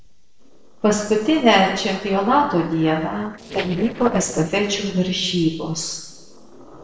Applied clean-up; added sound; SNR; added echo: neural separator model SepFormer DNS4.